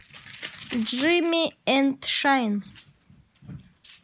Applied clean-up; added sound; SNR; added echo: none; none; none; none.